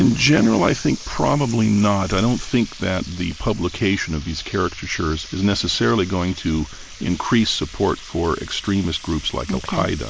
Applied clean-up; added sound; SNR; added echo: neural mask model Resemble Enhance denoiser.